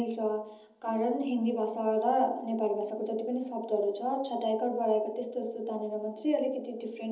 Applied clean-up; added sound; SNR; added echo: none; none; none; reverberation time 1.2 s.